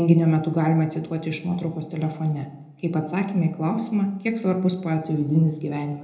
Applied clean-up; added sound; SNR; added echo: none; none; none; reverberation time 0.7 s.